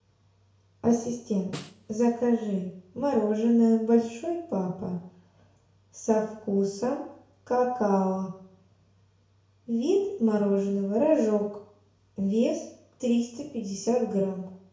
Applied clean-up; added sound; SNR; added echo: none; Snare drum; 17 dB; reverberation time 0.6 s.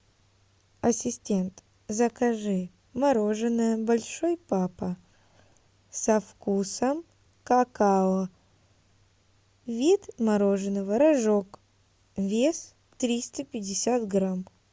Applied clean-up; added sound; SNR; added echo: none; none; none; none.